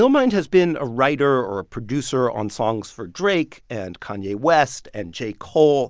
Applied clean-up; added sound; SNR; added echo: none; none; none; none.